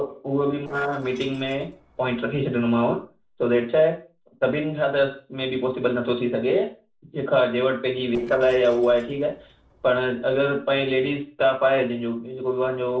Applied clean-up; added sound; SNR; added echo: neural separator model SepFormer DNS4.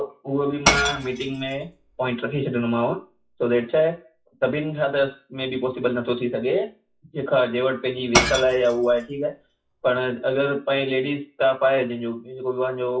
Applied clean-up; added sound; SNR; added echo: classical method WPE with log-MMSE.